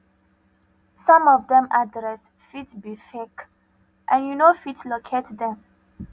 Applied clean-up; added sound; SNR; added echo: none; none; none; none.